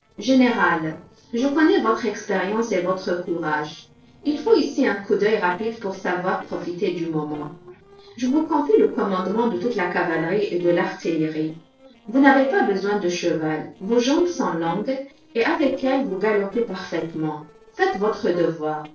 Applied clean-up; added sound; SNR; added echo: neural separator model SepFormer DNS4.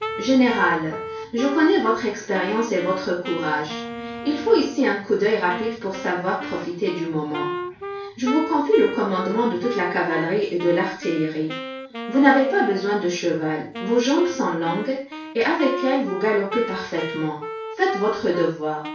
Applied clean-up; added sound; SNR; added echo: none; Wind instrument, woodwind instrument; 11 dB; reverberation time 0.3 s.